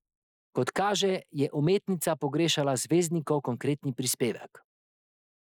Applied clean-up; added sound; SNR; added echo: neural mask model Resemble Enhance denoiser.